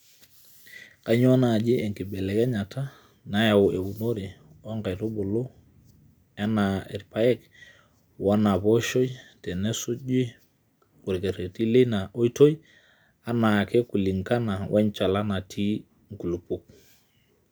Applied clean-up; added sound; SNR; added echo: none; none; none; none.